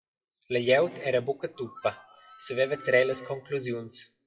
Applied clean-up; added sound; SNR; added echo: classical method WPE with log-MMSE.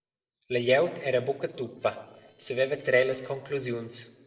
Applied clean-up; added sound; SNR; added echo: neural separator model SepFormer DNS4.